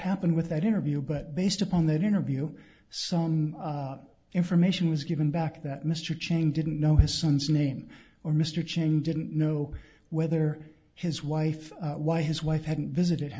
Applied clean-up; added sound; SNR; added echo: none; none; none; none.